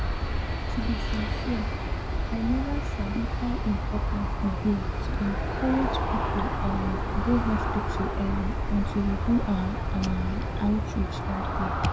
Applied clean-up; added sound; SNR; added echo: none; Aircraft; -2 dB; none.